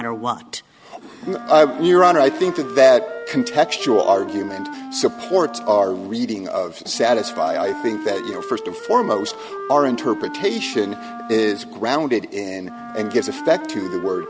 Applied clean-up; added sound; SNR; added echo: none; Wind instrument, woodwind instrument; 13 dB; none.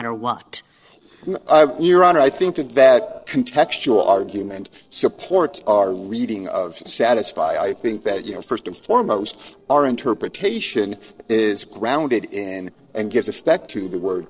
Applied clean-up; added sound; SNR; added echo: neural separator model SepFormer DNS4.